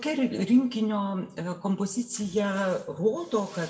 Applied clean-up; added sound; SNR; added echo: none; none; none; reverberation time 1.2 s.